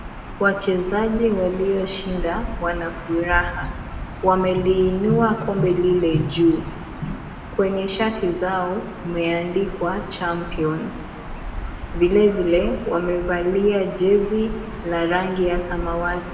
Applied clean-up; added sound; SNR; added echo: none; Gull, seagull / Ocean; 11 dB; reverberation time 1.3 s.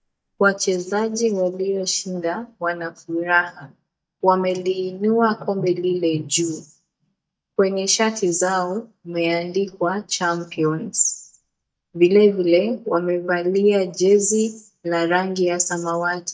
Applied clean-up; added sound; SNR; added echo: neural mask model DeepFilterNet 3.